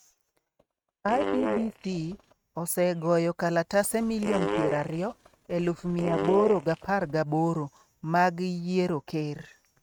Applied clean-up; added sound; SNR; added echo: neural mask model RNNoise.